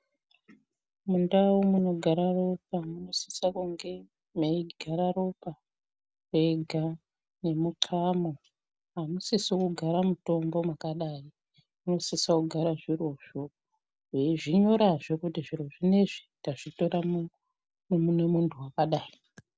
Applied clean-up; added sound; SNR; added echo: none; none; none; none.